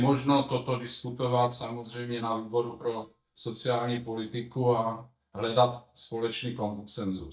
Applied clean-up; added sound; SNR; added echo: neural mask model DeepFilterNet 3.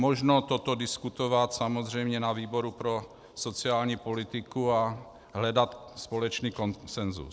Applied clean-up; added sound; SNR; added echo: none; none; none; none.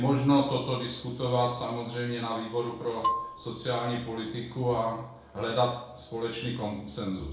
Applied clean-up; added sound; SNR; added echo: none; Marimba, xylophone; 5 dB; reverberation time 0.6 s.